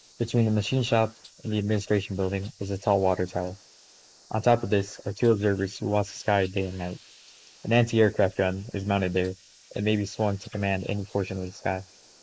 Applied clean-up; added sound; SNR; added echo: neural mask model Resemble Enhance denoiser.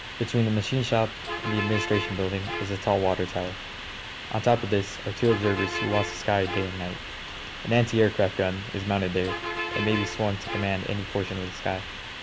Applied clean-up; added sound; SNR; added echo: none; Bus; 7 dB; none.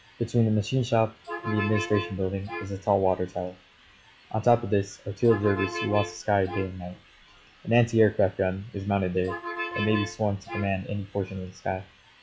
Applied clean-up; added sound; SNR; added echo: classical method log-MMSE.